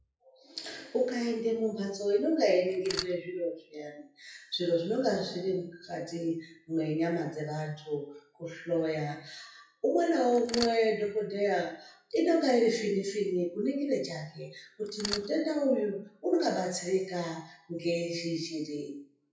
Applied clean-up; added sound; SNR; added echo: classical method WPE with log-MMSE.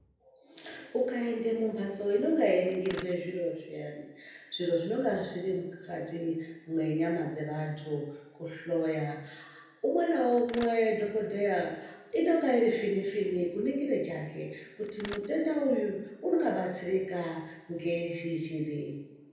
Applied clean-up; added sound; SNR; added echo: none; Mechanisms; 8 dB; reverberation time 0.9 s.